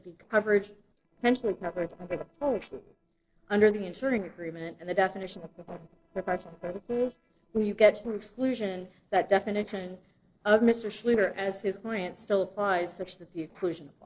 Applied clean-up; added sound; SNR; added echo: neural separator model SepFormer DNS4.